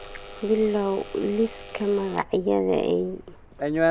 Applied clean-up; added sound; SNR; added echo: none; Alarm / Door; 6 dB; none.